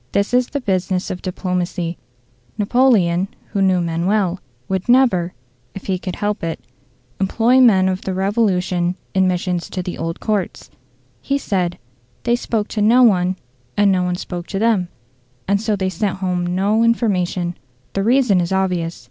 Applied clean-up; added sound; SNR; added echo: none; none; none; none.